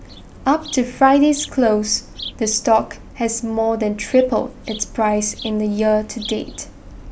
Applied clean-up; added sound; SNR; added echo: none; Insect; 19 dB; none.